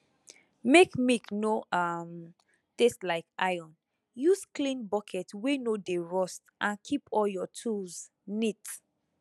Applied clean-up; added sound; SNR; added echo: none; none; none; none.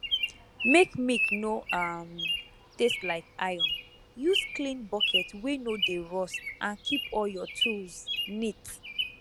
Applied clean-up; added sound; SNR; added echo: none; Bird vocalization, bird call, bird song; 2 dB; none.